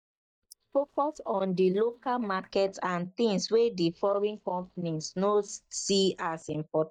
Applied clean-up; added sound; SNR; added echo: neural mask model DeepFilterNet 3.